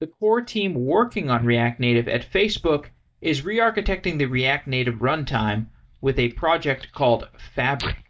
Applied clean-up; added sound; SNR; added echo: neural mask model DeepFilterNet 3.